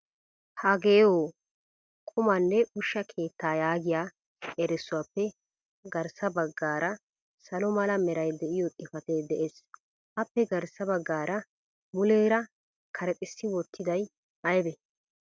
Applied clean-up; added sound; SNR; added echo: none; none; none; none.